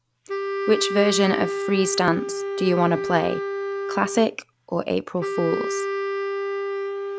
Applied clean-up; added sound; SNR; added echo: none; Wind instrument, woodwind instrument; 3 dB; none.